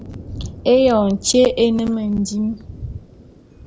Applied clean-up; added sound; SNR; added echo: none; Thunder; 15 dB; none.